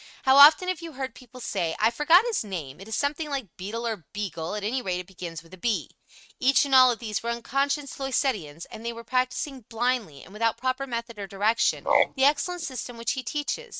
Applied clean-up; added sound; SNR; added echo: neural mask model RNNoise.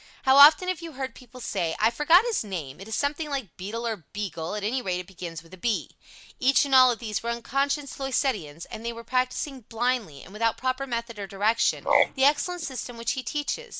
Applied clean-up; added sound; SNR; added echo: neural mask model Resemble Enhance denoiser.